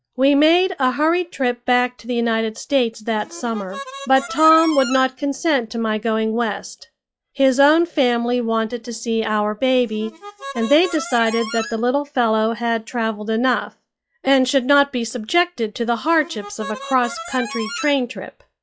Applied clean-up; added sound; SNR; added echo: classical method log-MMSE.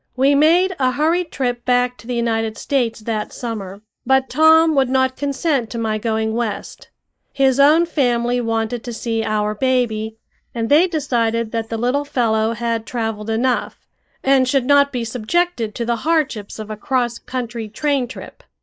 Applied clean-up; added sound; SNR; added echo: neural mask model Resemble Enhance denoiser.